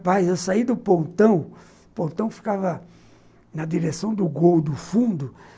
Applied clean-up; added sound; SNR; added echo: none; none; none; none.